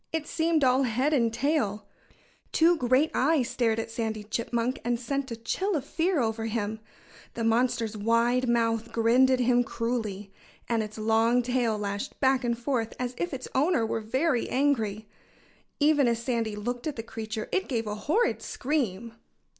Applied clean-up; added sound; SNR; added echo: none; none; none; none.